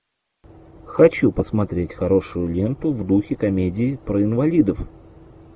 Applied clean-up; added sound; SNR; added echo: none; none; none; none.